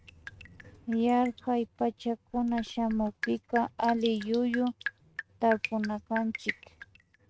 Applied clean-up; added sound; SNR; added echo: neural mask model RNNoise.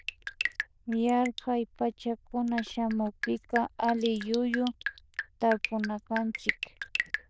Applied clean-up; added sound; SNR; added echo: neural diffusion model UNIVERSE++.